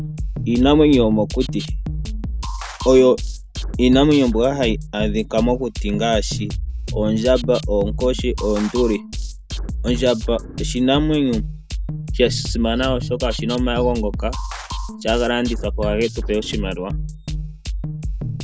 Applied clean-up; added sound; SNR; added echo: none; Drum kit; 5 dB; none.